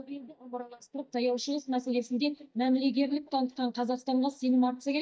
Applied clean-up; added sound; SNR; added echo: neural mask model DeepFilterNet 3.